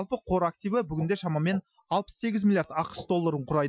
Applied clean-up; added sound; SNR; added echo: classical method Wiener filter.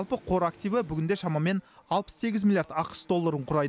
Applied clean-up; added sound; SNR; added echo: none; none; none; none.